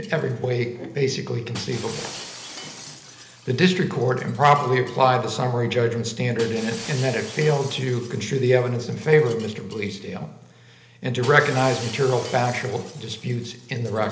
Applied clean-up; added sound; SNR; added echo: none; Shatter; 18 dB; reverberation time 0.8 s.